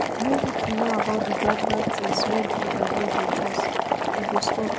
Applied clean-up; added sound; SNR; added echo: none; Boiling; -5 dB; none.